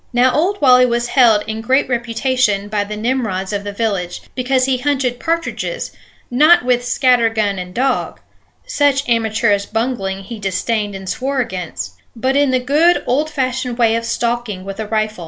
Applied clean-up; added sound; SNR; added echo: none; none; none; none.